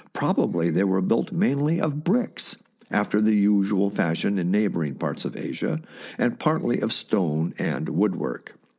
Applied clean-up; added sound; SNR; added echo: neural separator model SepFormer DNS4.